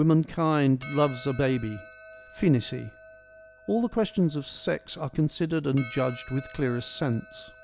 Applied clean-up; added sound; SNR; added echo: none; Percussion; 20 dB; none.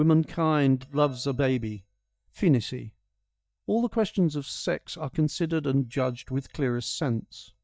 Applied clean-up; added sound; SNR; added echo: neural mask model DeepFilterNet 3.